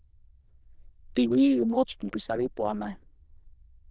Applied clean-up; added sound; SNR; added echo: neural diffusion model UNIVERSE++.